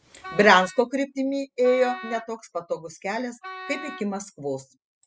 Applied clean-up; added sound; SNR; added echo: classical method spectral subtraction.